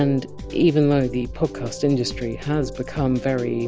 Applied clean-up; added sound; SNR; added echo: none; none; none; none.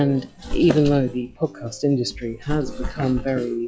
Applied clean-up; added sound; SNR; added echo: classical method log-MMSE.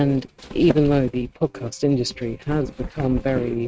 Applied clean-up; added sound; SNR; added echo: neural mask model RNNoise.